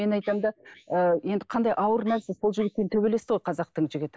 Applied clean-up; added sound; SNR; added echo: neural mask model Resemble Enhance denoiser.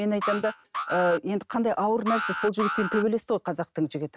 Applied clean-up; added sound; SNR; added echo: neural mask model RNNoise.